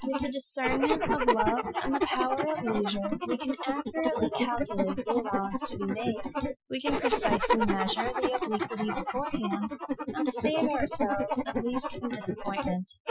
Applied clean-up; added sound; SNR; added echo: classical method Wiener filter.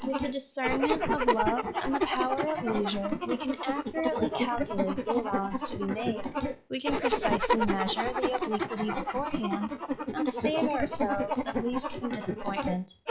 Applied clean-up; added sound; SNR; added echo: classical method log-MMSE.